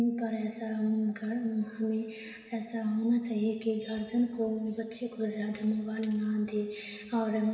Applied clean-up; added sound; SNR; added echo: none; none; none; reverberation time 2.1 s.